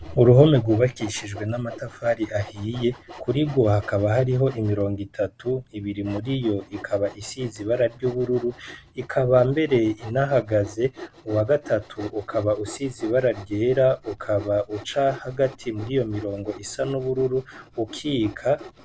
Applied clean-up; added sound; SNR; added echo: none; Sawing; 19 dB; none.